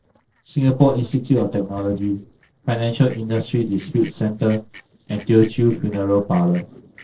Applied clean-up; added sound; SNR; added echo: neural separator model SepFormer DNS4.